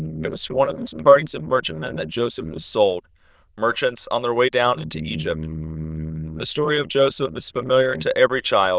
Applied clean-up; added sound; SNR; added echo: neural diffusion model UNIVERSE++.